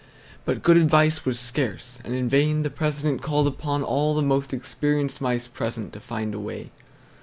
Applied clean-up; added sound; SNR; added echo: none; none; none; none.